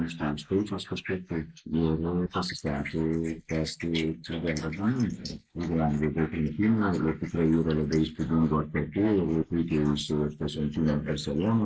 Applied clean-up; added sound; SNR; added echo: neural mask model Resemble Enhance denoiser.